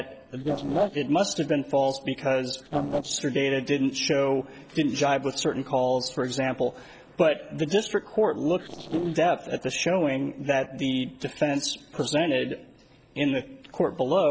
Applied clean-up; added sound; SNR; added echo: neural separator model SepFormer DNS4.